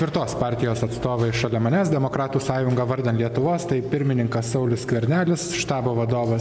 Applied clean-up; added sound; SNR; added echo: none; none; none; none.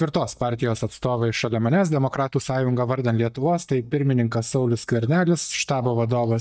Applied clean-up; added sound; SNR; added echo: neural mask model DeepFilterNet 3.